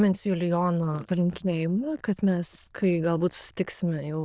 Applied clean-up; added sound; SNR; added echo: neural diffusion model UNIVERSE++.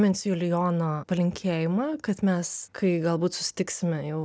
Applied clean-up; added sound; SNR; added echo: none; none; none; none.